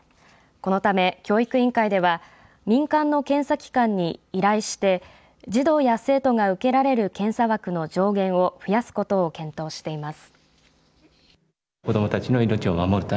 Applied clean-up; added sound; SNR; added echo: none; none; none; none.